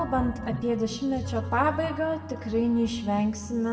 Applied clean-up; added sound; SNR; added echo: none; none; none; reverberation time 1.5 s.